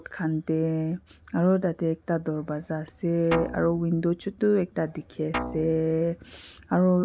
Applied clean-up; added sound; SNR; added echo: none; Guitar; 9 dB; none.